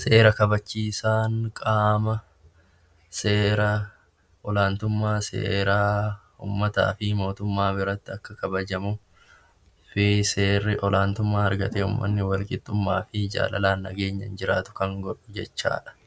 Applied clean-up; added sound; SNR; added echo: none; none; none; none.